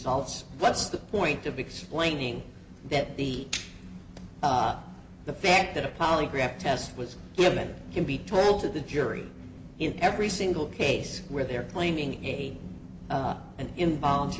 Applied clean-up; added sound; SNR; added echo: none; none; none; none.